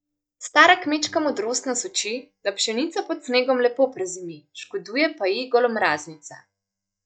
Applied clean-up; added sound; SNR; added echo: neural mask model DeepFilterNet 3.